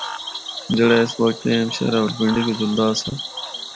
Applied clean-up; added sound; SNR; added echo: none; Cricket / Frog; 10 dB; none.